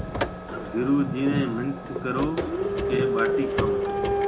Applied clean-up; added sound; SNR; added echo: none; Printer; -1 dB; reverberation time 0.4 s.